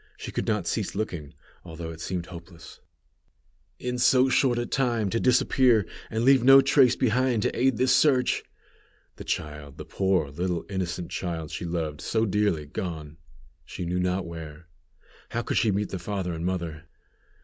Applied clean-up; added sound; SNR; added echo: none; none; none; none.